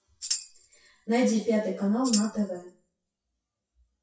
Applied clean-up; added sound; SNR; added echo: classical method WPE with log-MMSE.